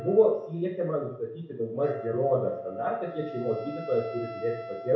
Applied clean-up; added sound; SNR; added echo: none; Wind instrument, woodwind instrument; 14 dB; reverberation time 0.6 s.